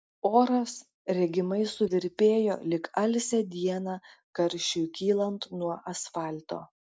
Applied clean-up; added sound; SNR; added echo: neural mask model DeepFilterNet 3.